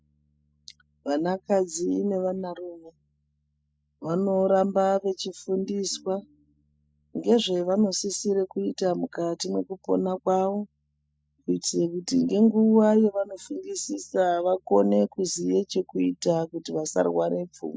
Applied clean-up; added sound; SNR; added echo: classical method spectral subtraction.